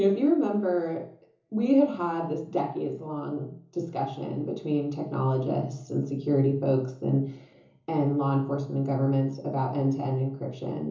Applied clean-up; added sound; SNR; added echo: none; none; none; reverberation time 0.7 s.